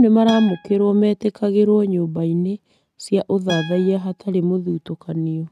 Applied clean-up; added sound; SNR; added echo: neural mask model RNNoise.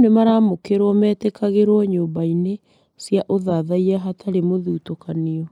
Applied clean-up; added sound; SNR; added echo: neural mask model Resemble Enhance denoiser.